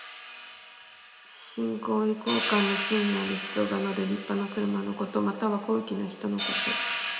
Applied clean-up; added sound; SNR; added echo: none; Hi-hat; 4 dB; reverberation time 1.3 s.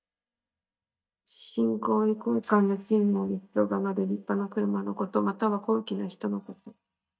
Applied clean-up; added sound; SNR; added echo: neural mask model DeepFilterNet 3.